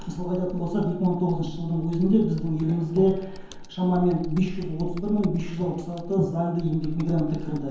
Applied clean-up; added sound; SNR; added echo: none; Computer keyboard; 11 dB; reverberation time 0.9 s.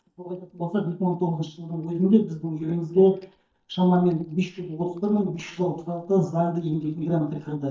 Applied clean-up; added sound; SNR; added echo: neural mask model DeepFilterNet 3.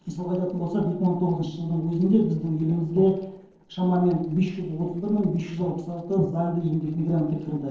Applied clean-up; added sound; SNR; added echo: neural separator model SepFormer DNS4.